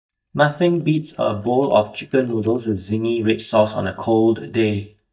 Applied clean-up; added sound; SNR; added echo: neural mask model DeepFilterNet 3.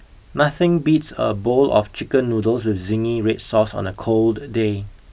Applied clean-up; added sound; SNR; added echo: none; none; none; none.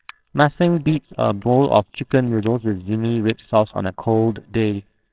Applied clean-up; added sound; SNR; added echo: neural separator model SepFormer WHAMR!.